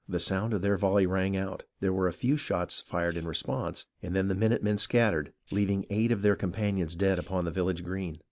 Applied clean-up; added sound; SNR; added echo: none; Tambourine; 16 dB; none.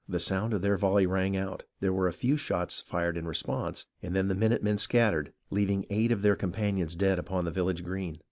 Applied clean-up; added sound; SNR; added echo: none; none; none; none.